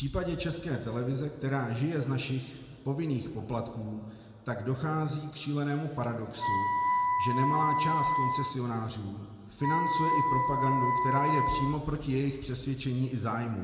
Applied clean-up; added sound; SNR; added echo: none; Wind instrument, woodwind instrument; -2 dB; reverberation time 2.1 s.